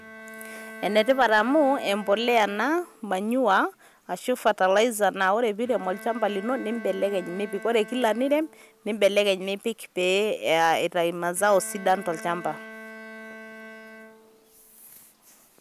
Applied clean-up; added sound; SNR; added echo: none; Bowed string instrument; 19 dB; none.